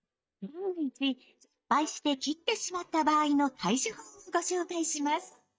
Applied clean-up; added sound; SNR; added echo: neural mask model DeepFilterNet 3.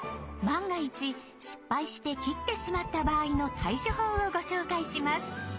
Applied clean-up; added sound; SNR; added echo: none; Tap; 8 dB; none.